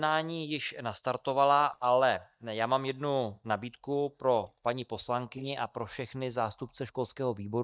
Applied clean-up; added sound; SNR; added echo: neural mask model DeepFilterNet 3.